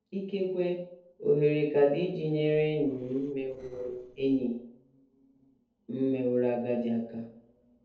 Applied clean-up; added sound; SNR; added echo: neural separator model SepFormer DNS4.